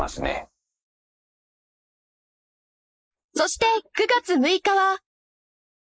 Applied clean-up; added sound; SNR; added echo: neural mask model Resemble Enhance denoiser.